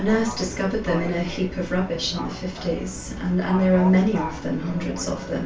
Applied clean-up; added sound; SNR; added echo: none; Livestock, farm animals, working animals; 14 dB; reverberation time 0.3 s.